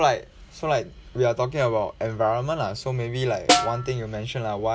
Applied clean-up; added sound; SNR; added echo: none; Snare drum; -1 dB; none.